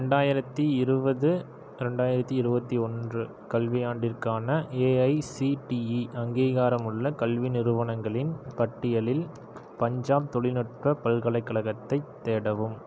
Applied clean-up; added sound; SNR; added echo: none; none; none; none.